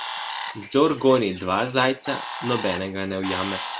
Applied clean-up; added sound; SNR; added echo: none; Bird; 9 dB; none.